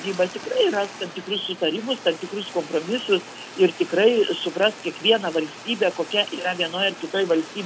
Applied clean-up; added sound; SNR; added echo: none; Fire; 16 dB; none.